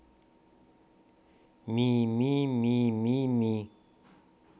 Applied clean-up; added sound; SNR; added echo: none; none; none; none.